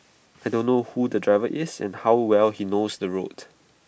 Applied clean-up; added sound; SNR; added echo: none; none; none; none.